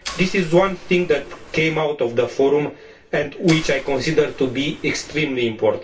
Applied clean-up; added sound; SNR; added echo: none; Mechanisms; 13 dB; reverberation time 0.2 s.